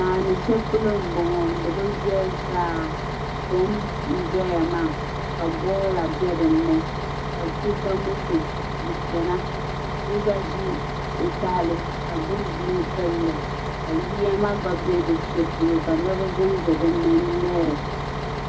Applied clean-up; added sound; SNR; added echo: none; Bus; 3 dB; reverberation time 0.4 s.